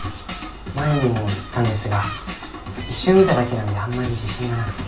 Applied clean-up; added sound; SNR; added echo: none; Gull, seagull; 13 dB; reverberation time 0.3 s.